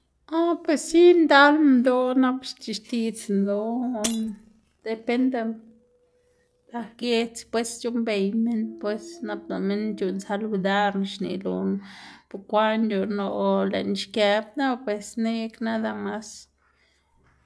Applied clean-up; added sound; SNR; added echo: none; Shatter; 13 dB; none.